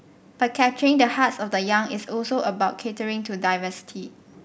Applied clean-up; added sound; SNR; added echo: none; none; none; none.